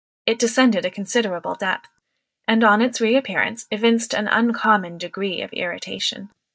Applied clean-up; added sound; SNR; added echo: neural mask model DeepFilterNet 3.